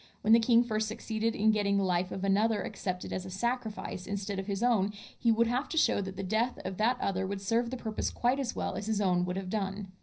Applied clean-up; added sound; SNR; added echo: none; none; none; reverberation time 0.5 s.